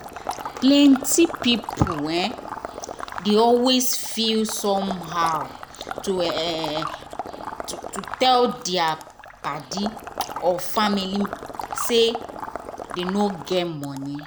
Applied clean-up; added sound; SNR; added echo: none; Water / Liquid; 11 dB; none.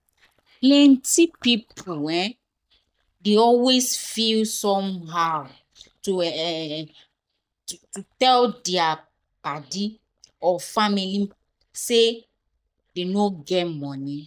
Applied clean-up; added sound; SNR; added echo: neural mask model DeepFilterNet 3.